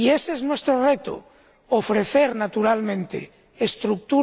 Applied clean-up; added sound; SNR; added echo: none; none; none; none.